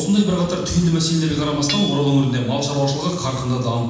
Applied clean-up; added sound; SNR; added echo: none; Hammer / Chink, clink; 17 dB; reverberation time 1.1 s.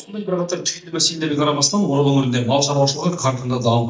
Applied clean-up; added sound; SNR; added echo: neural mask model DeepFilterNet 3.